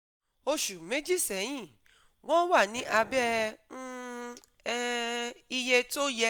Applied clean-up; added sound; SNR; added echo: none; Dog; 18 dB; none.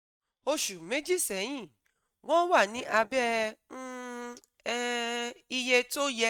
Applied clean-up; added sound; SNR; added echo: neural mask model RNNoise.